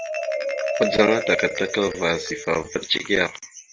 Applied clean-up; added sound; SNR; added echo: none; Marimba, xylophone; 5 dB; none.